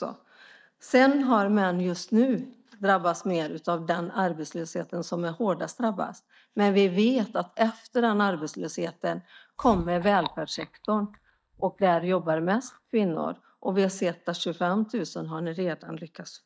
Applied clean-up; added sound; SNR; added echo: neural mask model DeepFilterNet 3.